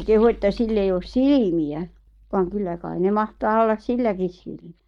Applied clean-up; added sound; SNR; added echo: neural mask model DeepFilterNet 3.